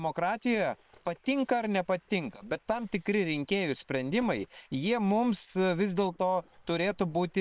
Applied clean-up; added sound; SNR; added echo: neural separator model SepFormer WHAM!.